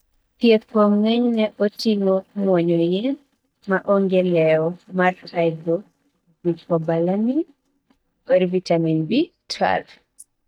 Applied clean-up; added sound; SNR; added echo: neural mask model DeepFilterNet 3.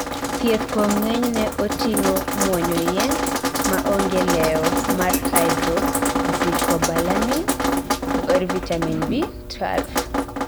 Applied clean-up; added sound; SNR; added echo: none; Drip; -1 dB; none.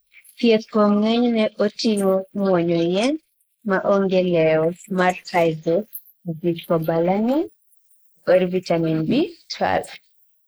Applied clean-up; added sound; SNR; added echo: neural mask model Resemble Enhance denoiser.